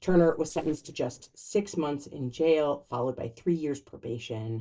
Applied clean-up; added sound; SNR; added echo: neural separator model SepFormer DNS4.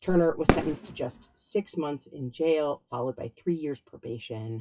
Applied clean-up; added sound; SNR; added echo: classical method WPE with log-MMSE.